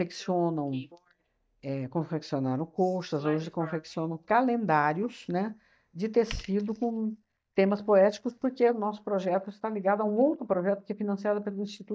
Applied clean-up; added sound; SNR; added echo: neural mask model DeepFilterNet 3.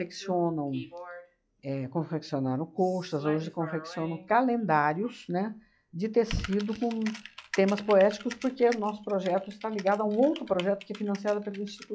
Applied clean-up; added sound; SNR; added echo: classical method log-MMSE.